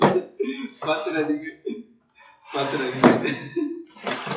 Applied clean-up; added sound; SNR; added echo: classical method WPE with log-MMSE.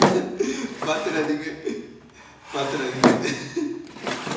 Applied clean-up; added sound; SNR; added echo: none; Drawer open or close; -2 dB; reverberation time 1.0 s.